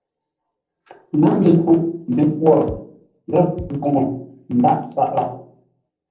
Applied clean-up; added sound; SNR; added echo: neural separator model SepFormer DNS4.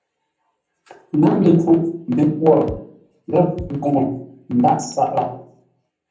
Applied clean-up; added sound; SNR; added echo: none; Bass drum; 16 dB; reverberation time 0.6 s.